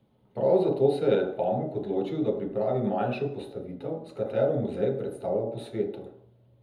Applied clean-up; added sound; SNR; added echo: none; none; none; reverberation time 0.7 s.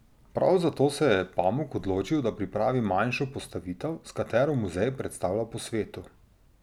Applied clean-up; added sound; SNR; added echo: none; none; none; none.